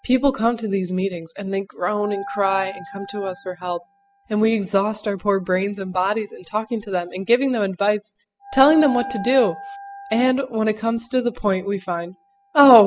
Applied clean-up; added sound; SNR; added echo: classical method spectral subtraction.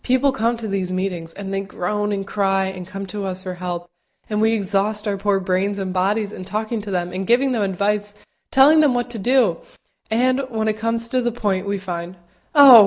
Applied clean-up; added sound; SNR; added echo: none; none; none; none.